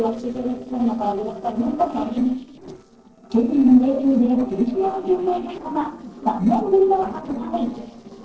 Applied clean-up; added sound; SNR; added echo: neural separator model SepFormer DNS4.